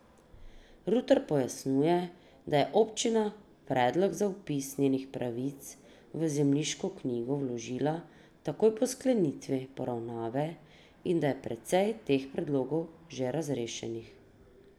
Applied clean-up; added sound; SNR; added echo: none; none; none; none.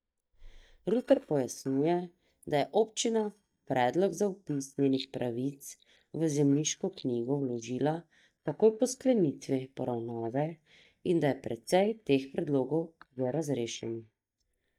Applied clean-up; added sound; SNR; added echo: neural mask model DeepFilterNet 3.